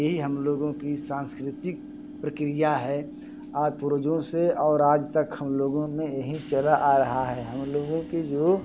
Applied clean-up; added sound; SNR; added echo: none; Subway, metro, underground / Train; 14 dB; none.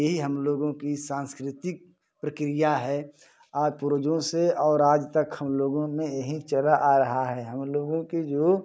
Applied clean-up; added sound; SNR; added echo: none; none; none; none.